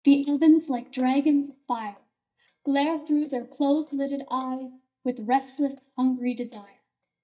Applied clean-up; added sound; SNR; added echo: neural mask model DeepFilterNet 3.